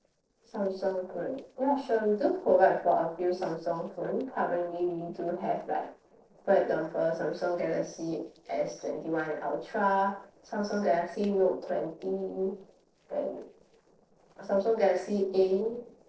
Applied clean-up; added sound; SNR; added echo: neural separator model SepFormer DNS4.